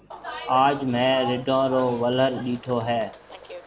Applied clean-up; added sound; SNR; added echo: none; Bus; 14 dB; none.